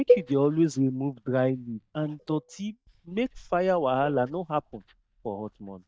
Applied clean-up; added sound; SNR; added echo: neural mask model DeepFilterNet 3.